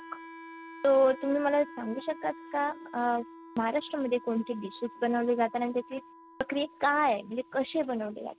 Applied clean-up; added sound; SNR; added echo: none; Wind instrument, woodwind instrument; 18 dB; none.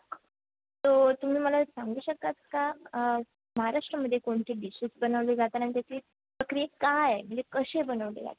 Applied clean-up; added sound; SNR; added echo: none; none; none; none.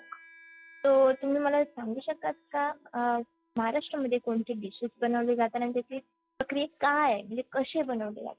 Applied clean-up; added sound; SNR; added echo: classical method log-MMSE.